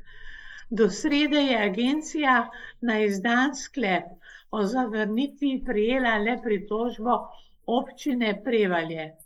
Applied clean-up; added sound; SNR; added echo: neural mask model Resemble Enhance denoiser.